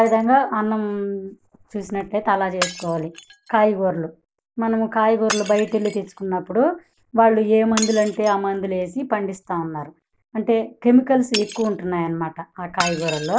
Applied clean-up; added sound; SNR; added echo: none; Shatter; 14 dB; none.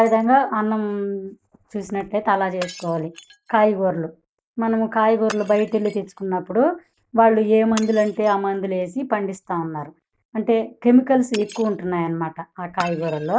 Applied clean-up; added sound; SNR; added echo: neural mask model RNNoise.